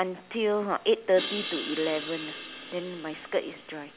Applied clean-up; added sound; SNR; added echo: none; Crash cymbal; 11 dB; none.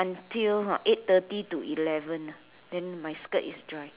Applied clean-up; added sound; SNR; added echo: none; none; none; none.